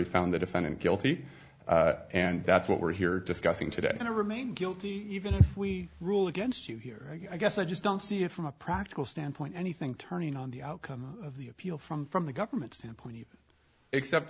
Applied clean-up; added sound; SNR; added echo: none; none; none; none.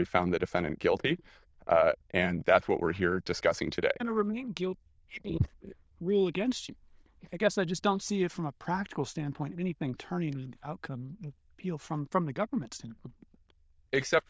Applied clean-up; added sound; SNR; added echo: neural diffusion model UNIVERSE++.